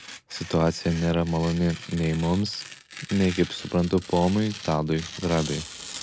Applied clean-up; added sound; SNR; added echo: none; Tearing; 15 dB; none.